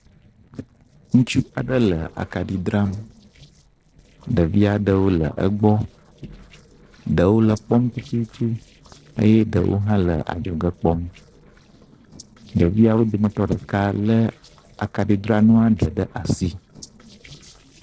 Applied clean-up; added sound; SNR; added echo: neural separator model SepFormer DNS4.